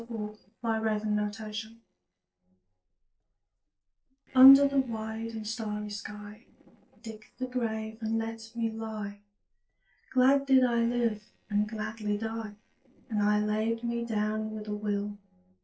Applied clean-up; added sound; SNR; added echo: neural separator model SepFormer DNS4.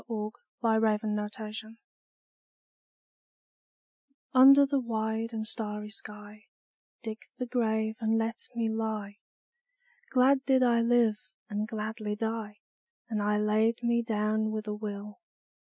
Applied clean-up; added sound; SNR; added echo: none; none; none; none.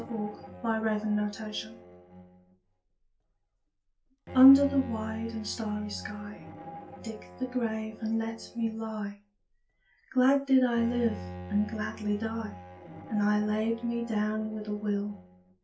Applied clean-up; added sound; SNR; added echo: none; Bowed string instrument; 15 dB; reverberation time 0.2 s.